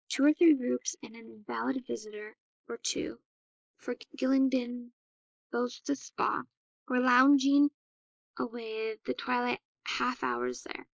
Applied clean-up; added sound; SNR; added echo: neural mask model Resemble Enhance denoiser.